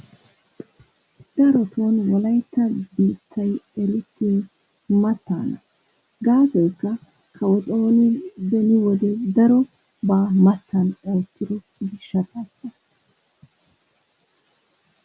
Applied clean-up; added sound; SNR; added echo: none; none; none; none.